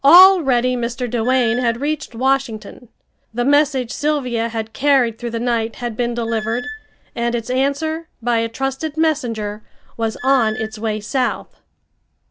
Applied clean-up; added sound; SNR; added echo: none; Squeak / Screech; 14 dB; none.